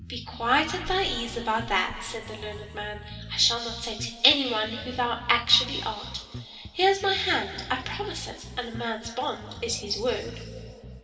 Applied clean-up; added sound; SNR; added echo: none; Bass guitar; 15 dB; reverberation time 2.5 s.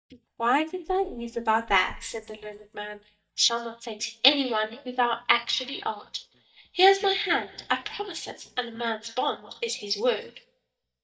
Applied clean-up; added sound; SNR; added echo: neural mask model DeepFilterNet 3.